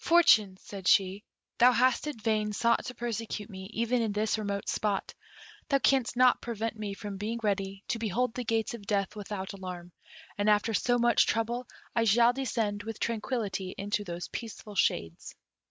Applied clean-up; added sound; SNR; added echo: none; none; none; none.